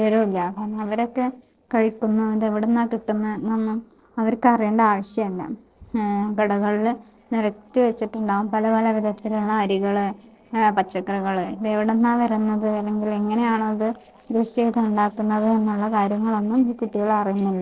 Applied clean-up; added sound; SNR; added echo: neural separator model SepFormer DNS4.